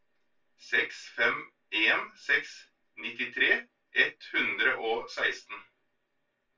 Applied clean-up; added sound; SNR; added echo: none; none; none; reverberation time 0.2 s.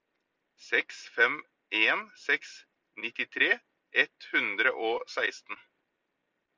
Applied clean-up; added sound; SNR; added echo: none; none; none; none.